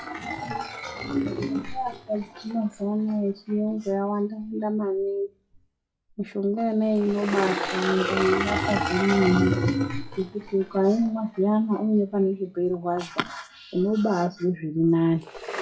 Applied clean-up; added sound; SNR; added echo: classical method WPE with log-MMSE.